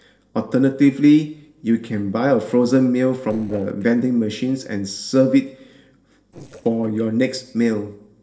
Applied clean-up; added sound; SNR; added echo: neural separator model SepFormer DNS4.